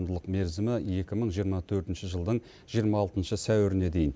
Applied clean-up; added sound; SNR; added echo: none; none; none; none.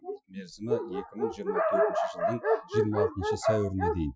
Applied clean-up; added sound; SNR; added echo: classical method Wiener filter.